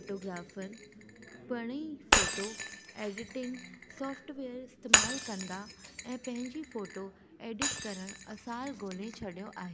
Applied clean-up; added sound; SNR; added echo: none; Shatter; -5 dB; none.